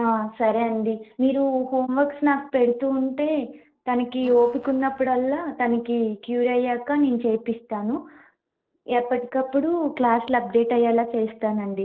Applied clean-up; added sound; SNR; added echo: neural separator model SepFormer DNS4.